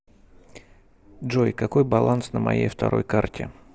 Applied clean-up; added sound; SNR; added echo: none; none; none; none.